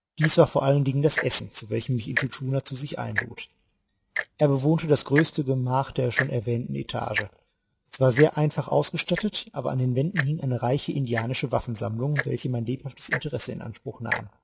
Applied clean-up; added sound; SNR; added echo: neural mask model RNNoise.